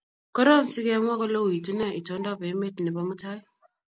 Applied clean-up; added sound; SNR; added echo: none; none; none; none.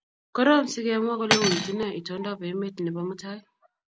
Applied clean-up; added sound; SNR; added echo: none; Cutlery, silverware; 3 dB; none.